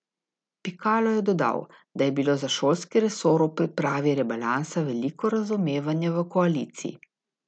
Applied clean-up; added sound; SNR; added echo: none; none; none; none.